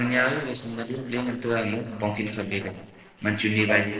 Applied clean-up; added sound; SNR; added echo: neural separator model SepFormer DNS4.